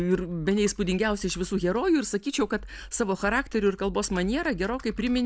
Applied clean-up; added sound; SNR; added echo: none; Computer keyboard; 16 dB; none.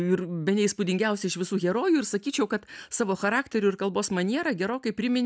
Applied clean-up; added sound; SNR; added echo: none; none; none; none.